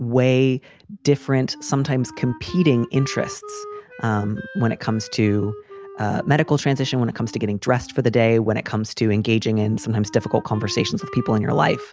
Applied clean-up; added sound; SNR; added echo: none; Wind instrument, woodwind instrument; 18 dB; none.